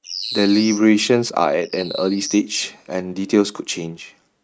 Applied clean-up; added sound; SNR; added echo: neural mask model RNNoise.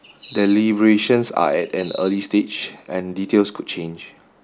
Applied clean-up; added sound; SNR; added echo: neural mask model Resemble Enhance denoiser.